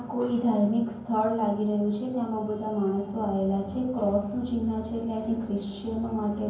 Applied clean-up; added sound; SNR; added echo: none; none; none; reverberation time 0.9 s.